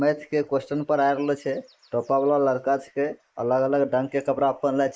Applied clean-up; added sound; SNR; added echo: neural mask model Resemble Enhance denoiser.